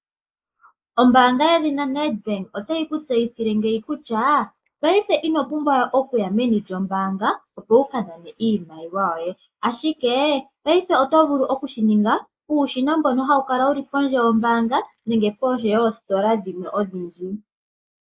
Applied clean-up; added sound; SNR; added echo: neural mask model Resemble Enhance denoiser.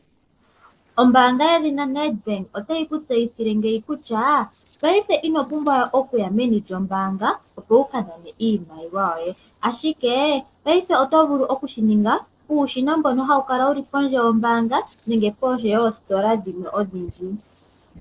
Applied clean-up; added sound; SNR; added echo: neural separator model SepFormer DNS4.